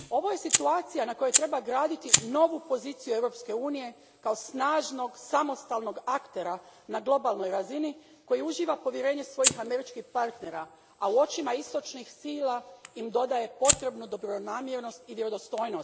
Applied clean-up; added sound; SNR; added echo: none; Fire; 5 dB; none.